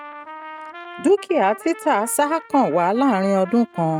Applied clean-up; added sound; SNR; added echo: neural mask model RNNoise.